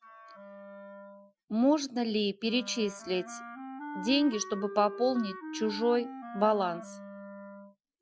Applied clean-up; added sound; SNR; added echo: classical method Wiener filter.